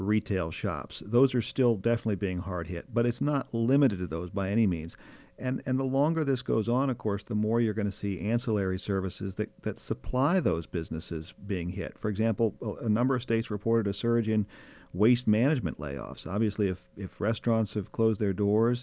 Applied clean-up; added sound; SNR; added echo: none; none; none; none.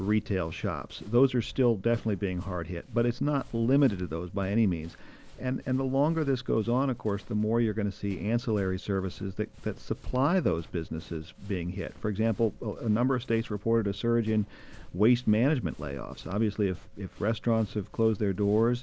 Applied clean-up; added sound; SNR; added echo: none; Run; 19 dB; none.